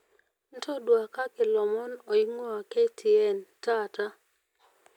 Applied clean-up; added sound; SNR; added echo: none; none; none; none.